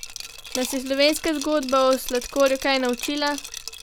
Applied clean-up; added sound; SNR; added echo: none; Liquid; 13 dB; none.